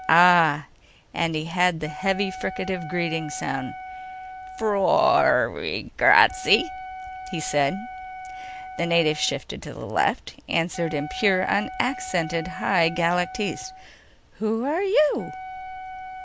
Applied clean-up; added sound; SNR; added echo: none; Wind instrument, woodwind instrument; 14 dB; none.